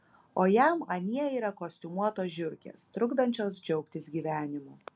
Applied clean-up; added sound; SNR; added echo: none; none; none; none.